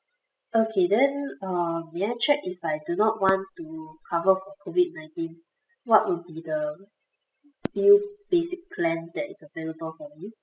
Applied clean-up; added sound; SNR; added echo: classical method spectral subtraction.